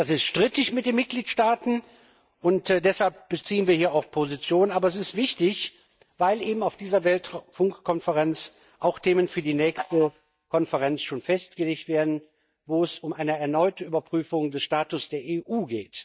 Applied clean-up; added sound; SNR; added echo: neural mask model DeepFilterNet 3.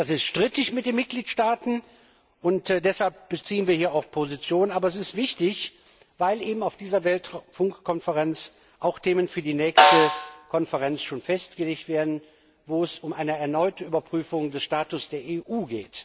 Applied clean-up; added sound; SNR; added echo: none; Snare drum; -3 dB; none.